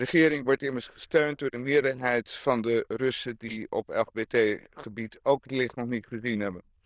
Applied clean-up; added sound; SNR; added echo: neural diffusion model UNIVERSE++.